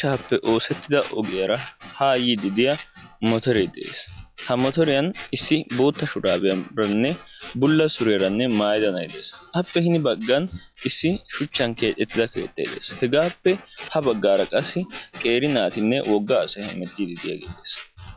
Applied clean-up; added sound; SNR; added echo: classical method log-MMSE.